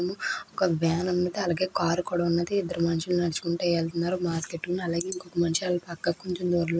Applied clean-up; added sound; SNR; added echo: none; none; none; none.